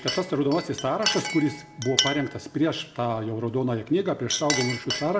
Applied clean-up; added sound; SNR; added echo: none; Chink, clink; 6 dB; reverberation time 0.7 s.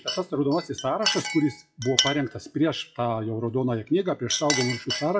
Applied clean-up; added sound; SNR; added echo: classical method WPE with log-MMSE.